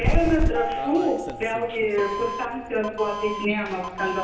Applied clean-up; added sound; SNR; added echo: none; Doorbell; 2 dB; reverberation time 0.9 s.